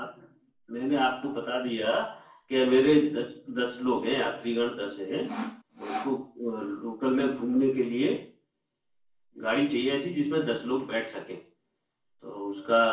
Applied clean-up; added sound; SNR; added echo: none; Sawing; 8 dB; reverberation time 0.3 s.